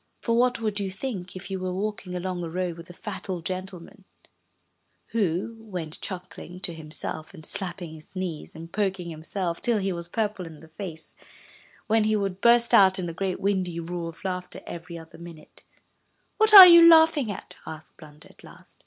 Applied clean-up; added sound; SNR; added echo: none; none; none; none.